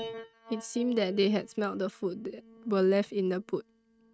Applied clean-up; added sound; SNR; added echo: neural mask model RNNoise.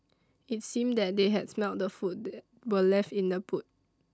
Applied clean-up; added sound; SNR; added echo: none; none; none; none.